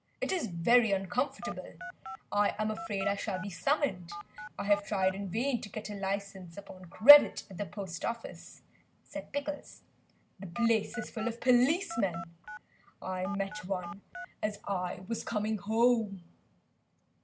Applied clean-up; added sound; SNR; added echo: none; Telephone; 13 dB; none.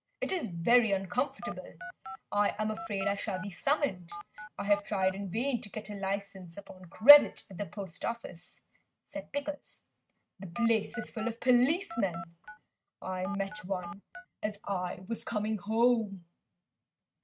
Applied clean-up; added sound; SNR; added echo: neural mask model RNNoise.